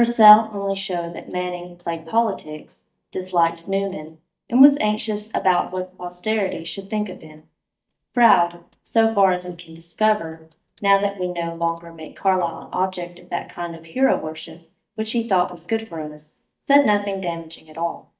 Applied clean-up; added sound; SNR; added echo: neural mask model DeepFilterNet 3.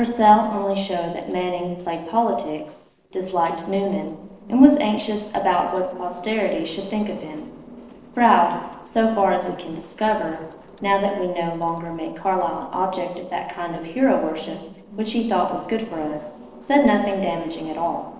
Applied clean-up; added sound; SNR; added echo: neural separator model SepFormer DNS4.